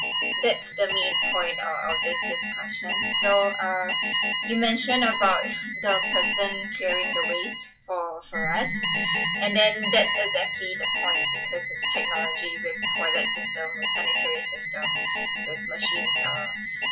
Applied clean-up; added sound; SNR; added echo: classical method WPE with log-MMSE.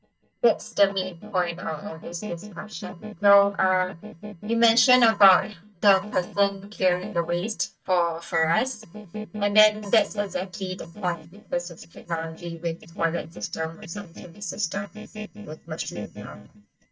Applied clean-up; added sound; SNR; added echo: neural mask model DeepFilterNet 3.